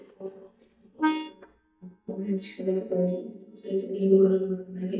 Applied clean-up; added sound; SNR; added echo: neural mask model DeepFilterNet 3.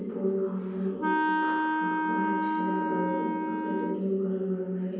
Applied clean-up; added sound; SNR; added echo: none; Wind instrument, woodwind instrument; -1 dB; reverberation time 2.2 s.